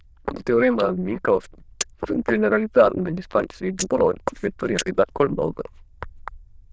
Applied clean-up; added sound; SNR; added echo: neural diffusion model UNIVERSE++.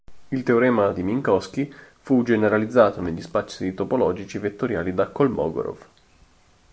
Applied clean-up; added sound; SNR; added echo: none; none; none; none.